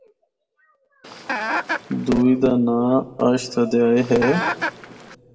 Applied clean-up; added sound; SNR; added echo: none; Chicken, rooster; 6 dB; reverberation time 1.0 s.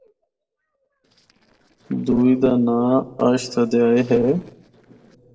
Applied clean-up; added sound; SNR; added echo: neural separator model SepFormer DNS4.